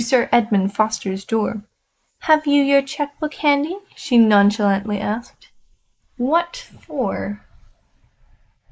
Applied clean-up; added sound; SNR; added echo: neural mask model Resemble Enhance denoiser.